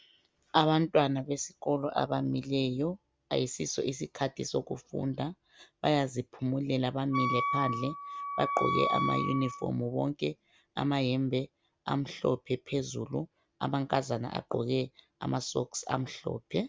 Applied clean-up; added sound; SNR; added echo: none; Wind instrument, woodwind instrument; 1 dB; none.